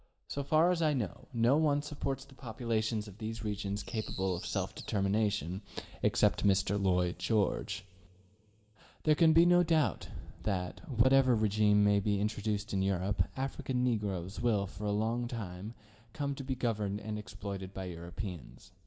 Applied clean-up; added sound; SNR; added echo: none; Bird; 15 dB; reverberation time 0.7 s.